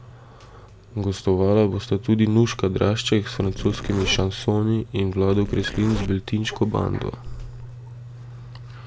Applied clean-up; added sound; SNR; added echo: none; Zipper (clothing); 10 dB; none.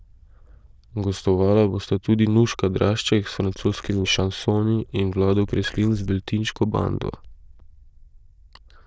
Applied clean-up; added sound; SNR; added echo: neural diffusion model UNIVERSE++.